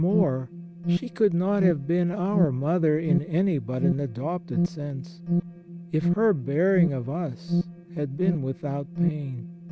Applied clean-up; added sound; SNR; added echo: none; Alarm; 3 dB; none.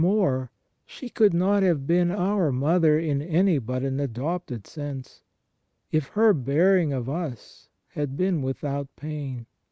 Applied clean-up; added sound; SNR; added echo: none; none; none; none.